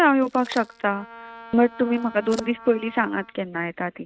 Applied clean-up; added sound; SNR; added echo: neural mask model RNNoise.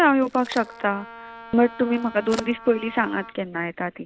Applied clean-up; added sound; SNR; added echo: none; Wind instrument, woodwind instrument + Crack; 17 dB; none.